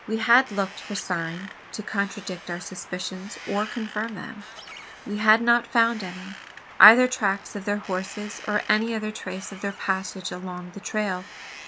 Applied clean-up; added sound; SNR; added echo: none; Wind; 16 dB; none.